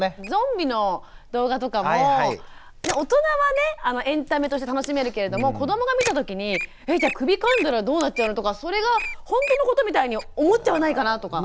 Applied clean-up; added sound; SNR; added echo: none; Wild animals + Camera; 13 dB; none.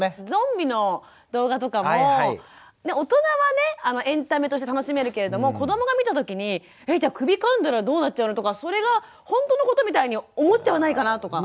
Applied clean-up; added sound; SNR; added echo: none; none; none; none.